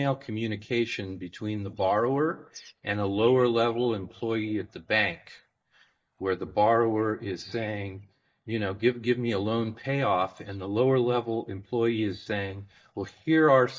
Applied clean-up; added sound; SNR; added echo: neural mask model DeepFilterNet 3.